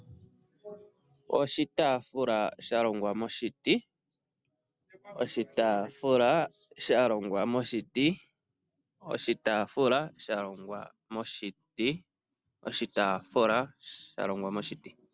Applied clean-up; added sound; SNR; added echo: none; none; none; none.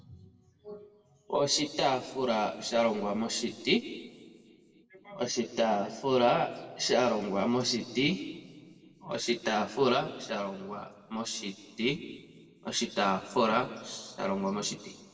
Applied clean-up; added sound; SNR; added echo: none; none; none; reverberation time 1.5 s.